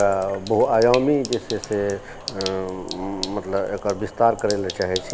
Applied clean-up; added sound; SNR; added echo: none; Sink (filling or washing); 14 dB; none.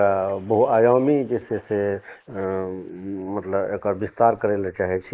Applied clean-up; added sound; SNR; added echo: neural mask model Resemble Enhance denoiser.